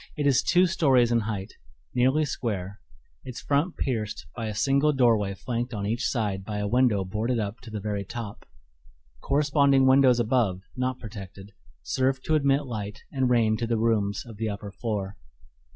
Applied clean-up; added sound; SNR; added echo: none; none; none; none.